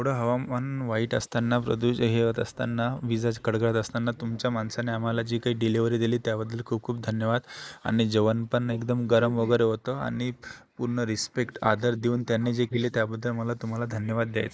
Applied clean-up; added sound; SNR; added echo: neural mask model Resemble Enhance denoiser.